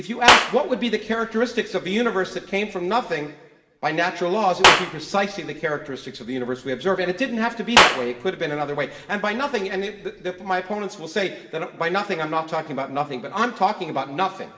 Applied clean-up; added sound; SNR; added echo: none; Clapping; 0 dB; reverberation time 0.9 s.